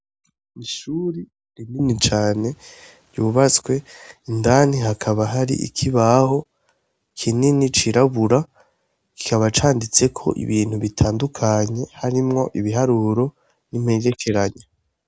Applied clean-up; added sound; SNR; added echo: none; none; none; none.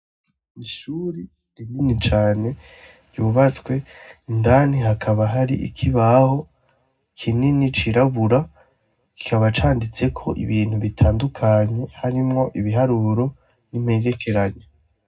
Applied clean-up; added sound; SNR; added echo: none; none; none; reverberation time 0.3 s.